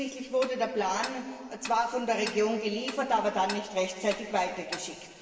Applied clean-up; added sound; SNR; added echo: none; Tick-tock; 15 dB; reverberation time 1.9 s.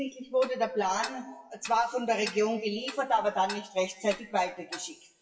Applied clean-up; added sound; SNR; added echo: classical method WPE with log-MMSE.